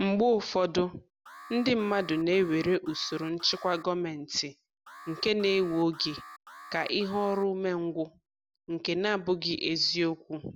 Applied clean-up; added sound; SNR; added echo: none; Alarm; 19 dB; none.